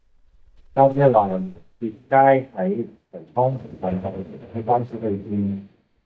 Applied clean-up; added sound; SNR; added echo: neural mask model DeepFilterNet 3.